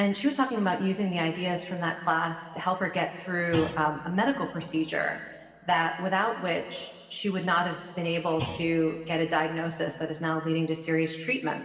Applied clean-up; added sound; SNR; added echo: none; Thump, thud; 18 dB; reverberation time 2.0 s.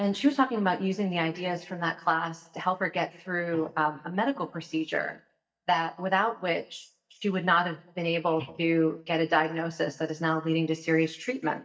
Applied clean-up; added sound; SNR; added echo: neural mask model DeepFilterNet 3.